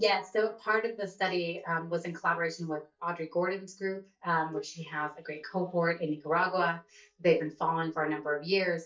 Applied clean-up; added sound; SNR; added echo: neural mask model DeepFilterNet 3.